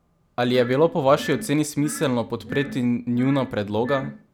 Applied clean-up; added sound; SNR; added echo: none; Glass; 14 dB; none.